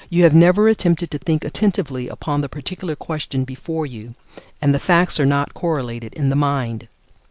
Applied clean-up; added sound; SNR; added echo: none; none; none; none.